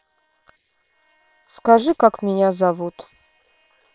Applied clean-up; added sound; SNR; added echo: neural separator model SepFormer WHAM!.